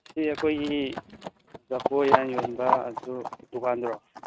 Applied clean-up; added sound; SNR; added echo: neural mask model RNNoise.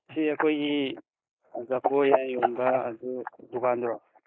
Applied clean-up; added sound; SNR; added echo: neural mask model Resemble Enhance denoiser.